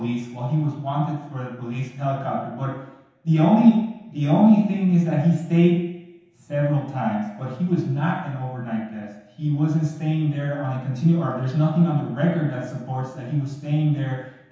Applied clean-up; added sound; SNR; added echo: none; none; none; reverberation time 0.9 s.